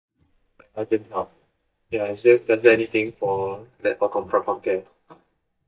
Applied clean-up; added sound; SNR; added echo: neural mask model DeepFilterNet 3.